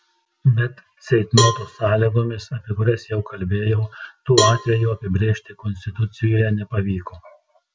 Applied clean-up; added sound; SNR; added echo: none; Cowbell; 6 dB; none.